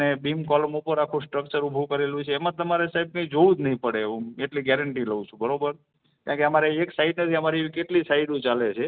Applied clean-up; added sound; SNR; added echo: none; none; none; none.